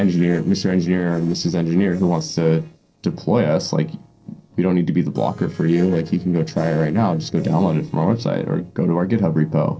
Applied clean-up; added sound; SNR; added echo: neural separator model SepFormer DNS4.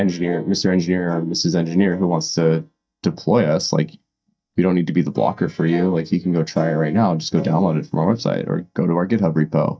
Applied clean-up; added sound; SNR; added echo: neural mask model DeepFilterNet 3.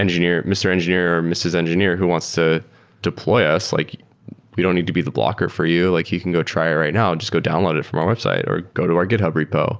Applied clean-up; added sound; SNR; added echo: none; none; none; none.